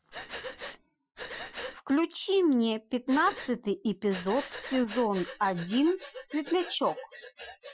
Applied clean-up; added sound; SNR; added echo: classical method Wiener filter.